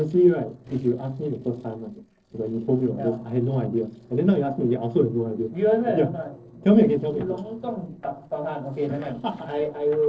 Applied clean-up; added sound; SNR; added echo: neural separator model SepFormer DNS4.